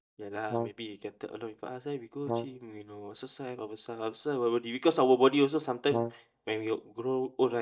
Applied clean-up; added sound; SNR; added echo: neural mask model DeepFilterNet 3.